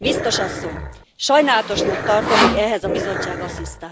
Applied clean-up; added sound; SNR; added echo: none; Growling + Sawing; 2 dB; none.